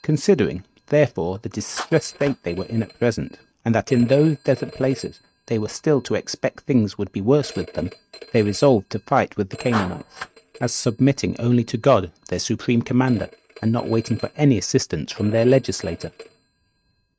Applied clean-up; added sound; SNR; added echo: neural mask model RNNoise.